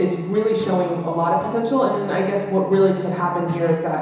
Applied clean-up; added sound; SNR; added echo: none; Acoustic guitar / Strum; 14 dB; reverberation time 1.0 s.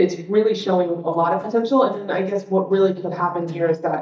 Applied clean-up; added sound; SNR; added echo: neural mask model DeepFilterNet 3.